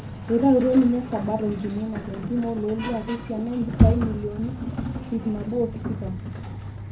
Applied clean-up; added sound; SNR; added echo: none; Sliding door; 3 dB; reverberation time 0.3 s.